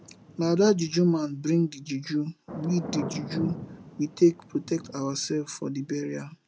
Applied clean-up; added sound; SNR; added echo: none; Thunder / Rain; 13 dB; none.